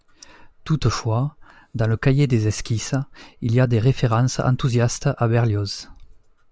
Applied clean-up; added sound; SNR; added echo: none; none; none; none.